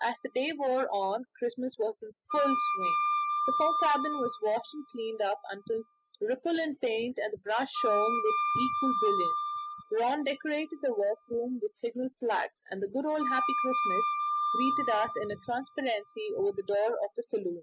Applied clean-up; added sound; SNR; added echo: classical method spectral subtraction.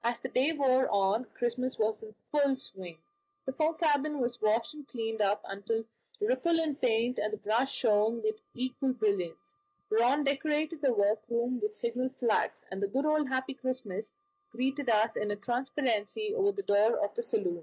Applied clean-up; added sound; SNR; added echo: neural mask model DeepFilterNet 3.